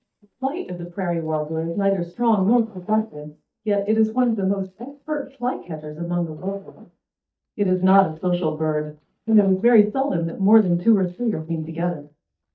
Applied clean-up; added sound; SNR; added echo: neural mask model DeepFilterNet 3.